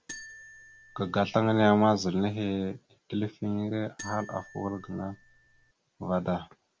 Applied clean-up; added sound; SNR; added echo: none; Marimba, xylophone; 19 dB; none.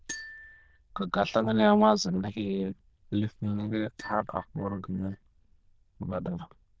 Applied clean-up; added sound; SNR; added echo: neural diffusion model UNIVERSE++.